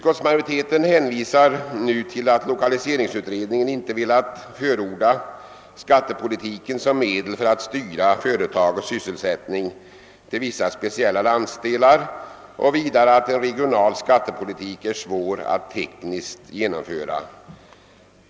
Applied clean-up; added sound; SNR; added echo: none; none; none; none.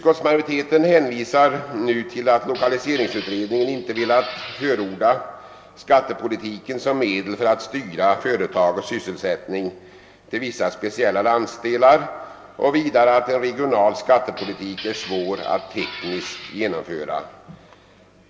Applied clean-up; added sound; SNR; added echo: none; Glass; 15 dB; reverberation time 0.6 s.